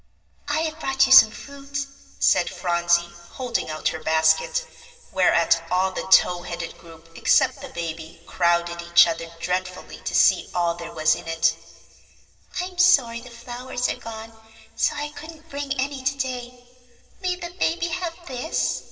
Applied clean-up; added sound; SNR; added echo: none; none; none; reverberation time 2.5 s.